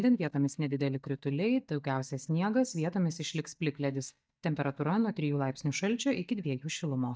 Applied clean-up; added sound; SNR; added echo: neural mask model DeepFilterNet 3.